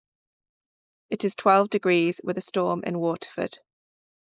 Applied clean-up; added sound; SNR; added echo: neural mask model Resemble Enhance denoiser.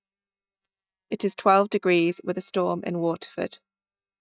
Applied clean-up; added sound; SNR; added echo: neural mask model DeepFilterNet 3.